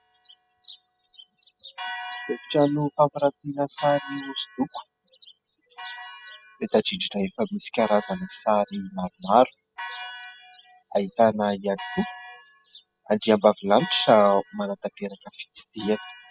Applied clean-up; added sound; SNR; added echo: classical method spectral subtraction.